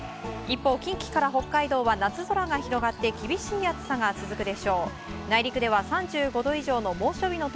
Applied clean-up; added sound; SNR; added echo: none; none; none; none.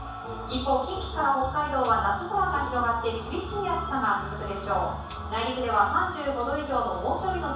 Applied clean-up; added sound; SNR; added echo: none; Tambourine; 11 dB; reverberation time 0.7 s.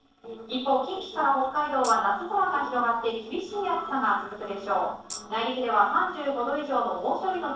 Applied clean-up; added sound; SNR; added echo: neural separator model SepFormer DNS4.